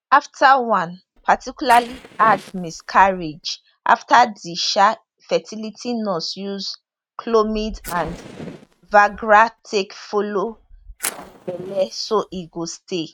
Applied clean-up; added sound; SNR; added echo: neural mask model RNNoise.